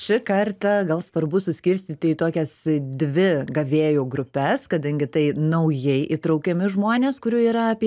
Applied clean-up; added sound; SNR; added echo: none; none; none; none.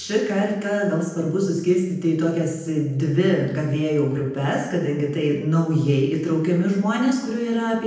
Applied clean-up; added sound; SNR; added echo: none; none; none; reverberation time 0.9 s.